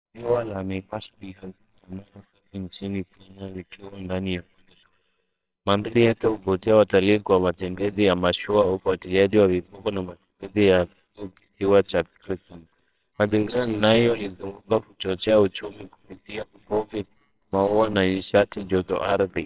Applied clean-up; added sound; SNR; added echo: neural separator model SepFormer WHAMR!.